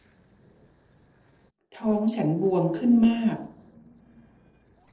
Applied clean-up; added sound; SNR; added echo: neural separator model SepFormer DNS4.